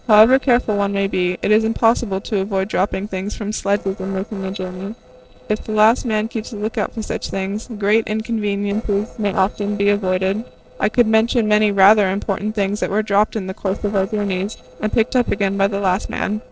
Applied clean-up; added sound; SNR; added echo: neural separator model SepFormer DNS4.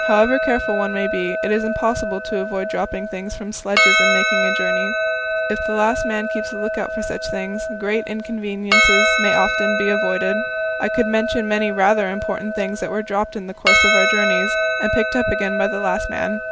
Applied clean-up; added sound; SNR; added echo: none; Percussion; -2 dB; none.